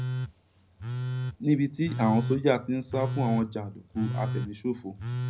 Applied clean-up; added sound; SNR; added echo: none; Telephone; 4 dB; reverberation time 0.4 s.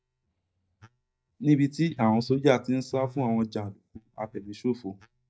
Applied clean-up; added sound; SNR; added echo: neural mask model DeepFilterNet 3.